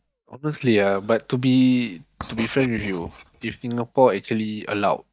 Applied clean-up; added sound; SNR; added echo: neural mask model DeepFilterNet 3.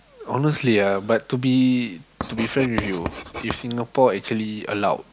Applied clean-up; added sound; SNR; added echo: none; Writing; 11 dB; none.